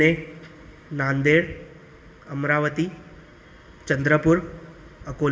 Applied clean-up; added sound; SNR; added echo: none; none; none; reverberation time 1.5 s.